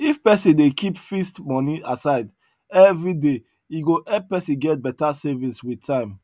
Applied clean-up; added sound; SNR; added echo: none; none; none; none.